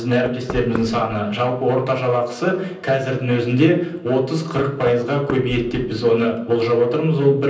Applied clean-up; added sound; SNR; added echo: none; Knock; 18 dB; reverberation time 0.6 s.